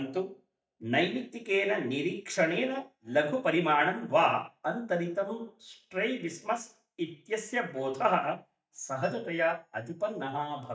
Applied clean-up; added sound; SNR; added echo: neural mask model DeepFilterNet 3.